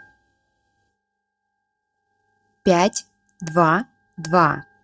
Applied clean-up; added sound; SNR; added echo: neural mask model RNNoise.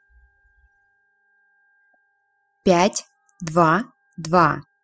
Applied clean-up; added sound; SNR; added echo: classical method spectral subtraction.